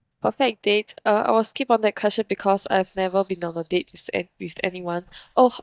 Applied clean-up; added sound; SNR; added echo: neural mask model DeepFilterNet 3.